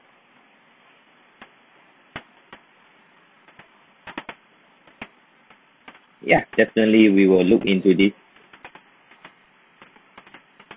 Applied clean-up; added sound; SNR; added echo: none; none; none; none.